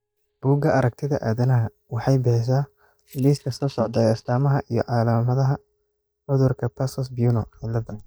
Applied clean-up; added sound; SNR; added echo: neural mask model DeepFilterNet 3.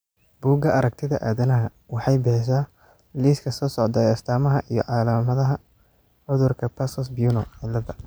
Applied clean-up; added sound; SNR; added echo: none; none; none; none.